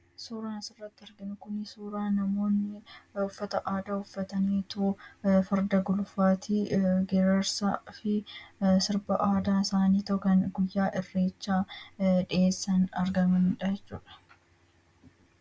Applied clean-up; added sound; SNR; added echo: none; none; none; none.